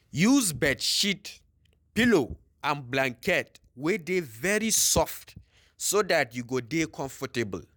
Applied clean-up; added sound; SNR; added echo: none; none; none; none.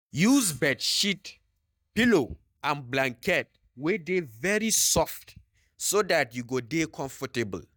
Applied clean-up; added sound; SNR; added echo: neural mask model DeepFilterNet 3.